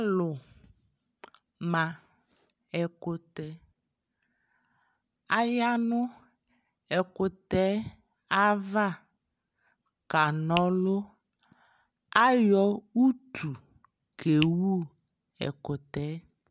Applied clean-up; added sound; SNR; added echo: none; Finger snapping; 11 dB; none.